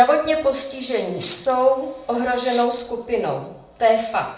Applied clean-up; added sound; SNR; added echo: none; Rattle (instrument); 18 dB; reverberation time 0.6 s.